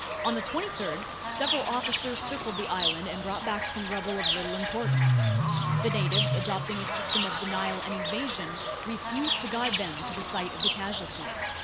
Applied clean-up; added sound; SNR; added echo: none; Bird / Fowl; -4 dB; none.